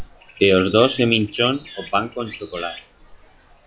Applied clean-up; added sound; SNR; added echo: classical method log-MMSE.